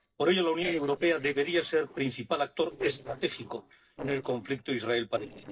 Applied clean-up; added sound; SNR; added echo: neural separator model SepFormer DNS4.